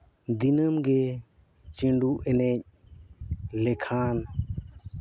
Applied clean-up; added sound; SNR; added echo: none; none; none; none.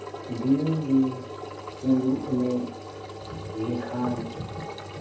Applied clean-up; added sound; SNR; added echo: none; Engine; 10 dB; reverberation time 0.7 s.